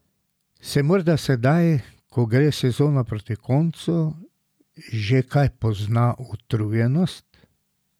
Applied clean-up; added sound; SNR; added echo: none; none; none; none.